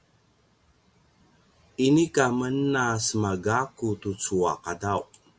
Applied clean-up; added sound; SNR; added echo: none; none; none; none.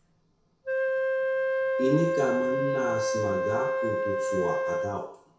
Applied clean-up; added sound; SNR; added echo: none; Wind instrument, woodwind instrument; -4 dB; reverberation time 0.6 s.